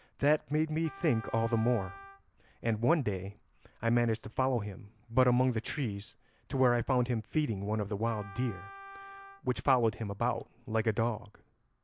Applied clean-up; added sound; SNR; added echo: none; Wind instrument, woodwind instrument; 18 dB; none.